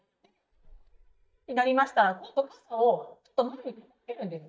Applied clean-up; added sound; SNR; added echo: neural mask model DeepFilterNet 3.